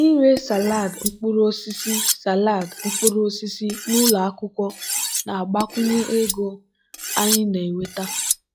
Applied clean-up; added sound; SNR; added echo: classical method log-MMSE.